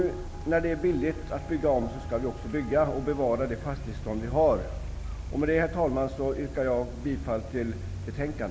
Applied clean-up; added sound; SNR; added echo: none; Traffic noise, roadway noise; 8 dB; none.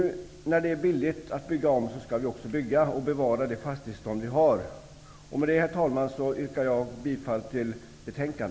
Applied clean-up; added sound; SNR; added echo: none; none; none; none.